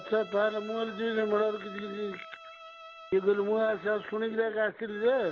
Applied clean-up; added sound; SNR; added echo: none; Bowed string instrument; 17 dB; none.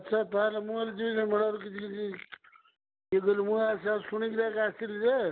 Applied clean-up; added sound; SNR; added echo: none; none; none; none.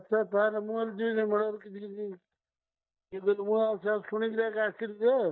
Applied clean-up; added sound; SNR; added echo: neural mask model DeepFilterNet 3.